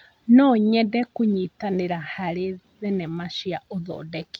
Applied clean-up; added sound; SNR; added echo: none; none; none; none.